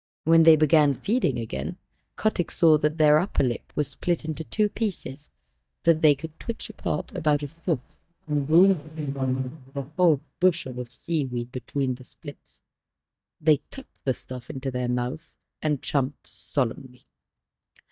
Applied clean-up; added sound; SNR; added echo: neural mask model DeepFilterNet 3.